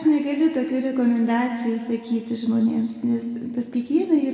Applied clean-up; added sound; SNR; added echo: none; none; none; reverberation time 2.0 s.